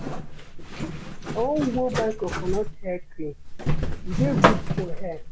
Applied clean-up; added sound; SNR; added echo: none; Zipper (clothing); -3 dB; none.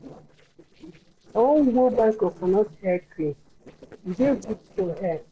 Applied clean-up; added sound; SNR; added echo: neural separator model SepFormer DNS4.